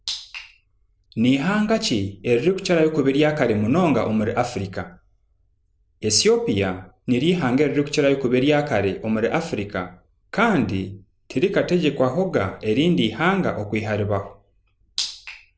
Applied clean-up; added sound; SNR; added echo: none; none; none; none.